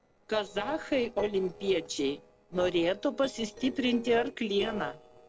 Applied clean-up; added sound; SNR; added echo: neural separator model SepFormer DNS4.